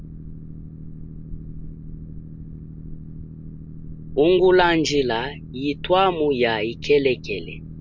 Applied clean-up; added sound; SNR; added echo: none; Boat, Water vehicle; 12 dB; none.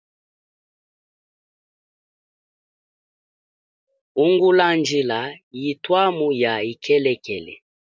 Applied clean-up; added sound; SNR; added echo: none; none; none; none.